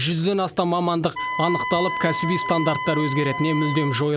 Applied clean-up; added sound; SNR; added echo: none; Wind instrument, woodwind instrument; 7 dB; none.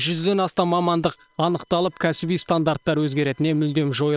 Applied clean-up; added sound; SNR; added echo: neural separator model SepFormer WHAM!.